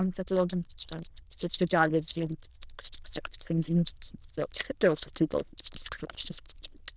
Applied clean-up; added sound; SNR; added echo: neural diffusion model UNIVERSE++.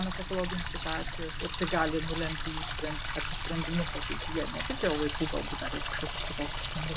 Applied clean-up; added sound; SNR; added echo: none; Water tap, faucet; -3 dB; none.